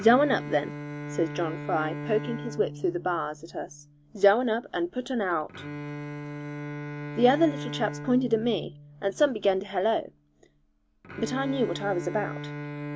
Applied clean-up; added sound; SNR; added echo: none; Bowed string instrument; 10 dB; none.